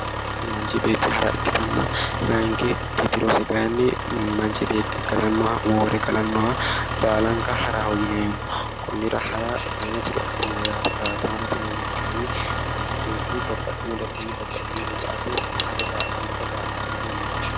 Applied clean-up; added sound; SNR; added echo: none; Engine + Cutlery, silverware / Dishes, pots, and pans; 1 dB; none.